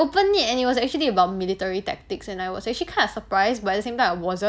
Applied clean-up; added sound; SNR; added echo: none; none; none; none.